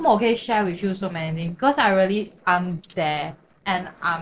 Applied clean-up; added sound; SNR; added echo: neural separator model SepFormer DNS4.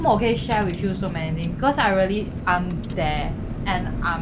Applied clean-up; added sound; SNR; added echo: none; Car; 5 dB; none.